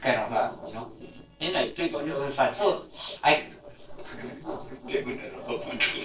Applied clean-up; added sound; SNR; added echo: neural separator model SepFormer DNS4.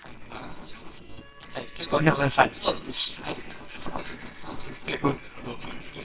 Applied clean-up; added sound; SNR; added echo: neural separator model SepFormer WHAMR!.